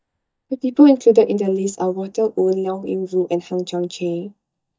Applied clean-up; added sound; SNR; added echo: neural mask model DeepFilterNet 3.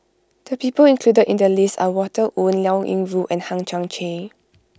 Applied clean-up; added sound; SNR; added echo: none; none; none; none.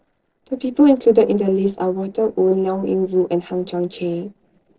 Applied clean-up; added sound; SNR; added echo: neural separator model SepFormer DNS4.